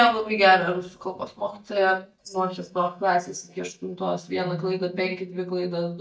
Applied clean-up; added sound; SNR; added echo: neural mask model DeepFilterNet 3.